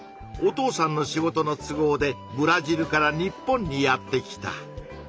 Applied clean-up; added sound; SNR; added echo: none; none; none; none.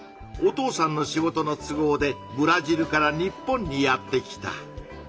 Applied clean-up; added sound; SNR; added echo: none; none; none; reverberation time 0.5 s.